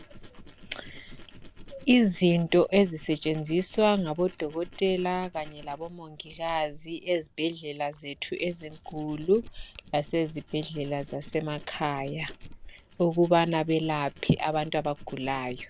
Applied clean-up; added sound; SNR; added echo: none; Tools; 18 dB; none.